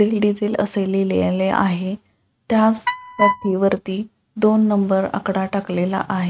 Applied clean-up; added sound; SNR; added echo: neural mask model RNNoise.